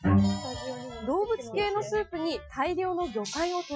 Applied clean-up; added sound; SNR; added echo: classical method Wiener filter.